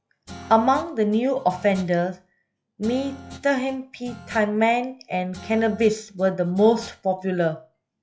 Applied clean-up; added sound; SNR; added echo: classical method log-MMSE.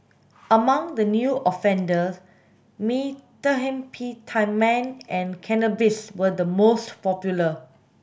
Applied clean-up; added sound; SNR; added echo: none; none; none; none.